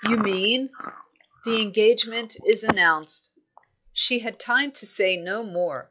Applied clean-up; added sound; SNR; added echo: classical method log-MMSE.